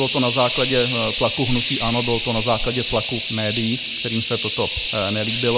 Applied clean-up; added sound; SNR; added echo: none; Hiss; 3 dB; none.